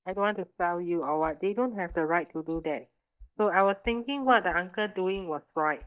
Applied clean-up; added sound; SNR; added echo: neural mask model DeepFilterNet 3.